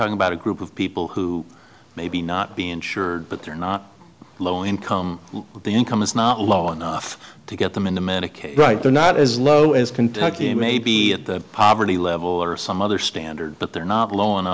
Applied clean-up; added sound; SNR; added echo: none; none; none; none.